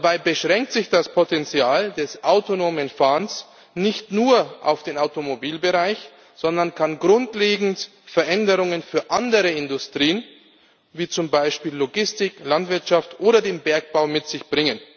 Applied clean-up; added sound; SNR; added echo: none; none; none; none.